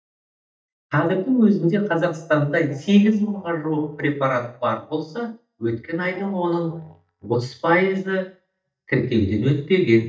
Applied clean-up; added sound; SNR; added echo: neural mask model DeepFilterNet 3.